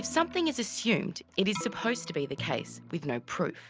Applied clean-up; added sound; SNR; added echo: none; Keyboard (musical); 14 dB; none.